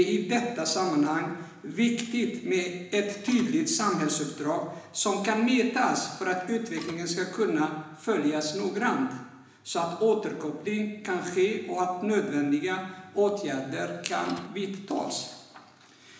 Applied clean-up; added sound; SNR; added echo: none; Printer; 15 dB; reverberation time 1.0 s.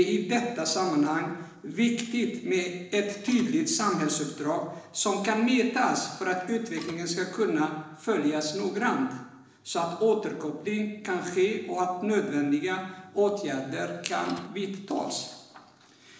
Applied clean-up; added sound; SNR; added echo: neural separator model SepFormer DNS4.